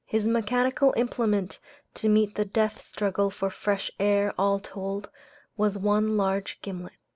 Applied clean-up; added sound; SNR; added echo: none; none; none; none.